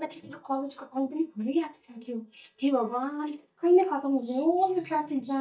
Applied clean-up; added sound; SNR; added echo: neural mask model DeepFilterNet 3.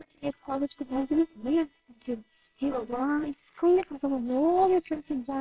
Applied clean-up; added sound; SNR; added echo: neural separator model SepFormer WHAMR!.